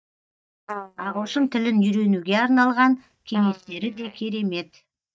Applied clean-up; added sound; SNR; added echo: neural mask model DeepFilterNet 3.